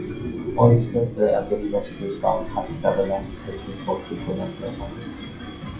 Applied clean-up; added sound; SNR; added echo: classical method WPE with log-MMSE.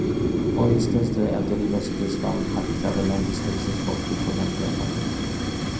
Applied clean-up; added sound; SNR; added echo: none; Fire; -1 dB; reverberation time 0.6 s.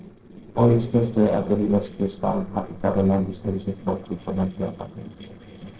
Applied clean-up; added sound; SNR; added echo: neural separator model SepFormer DNS4.